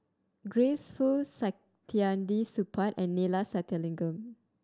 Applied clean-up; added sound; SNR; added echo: none; none; none; none.